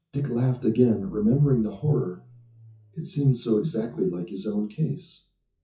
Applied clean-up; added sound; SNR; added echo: classical method WPE with log-MMSE.